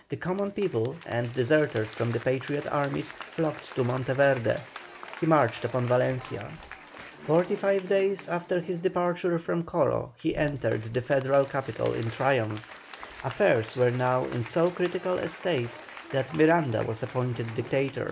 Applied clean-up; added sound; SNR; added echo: none; Applause / Crowd; 18 dB; none.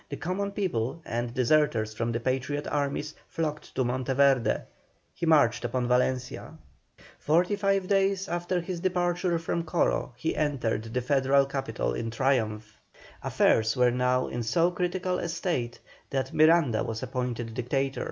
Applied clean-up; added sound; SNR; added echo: none; none; none; none.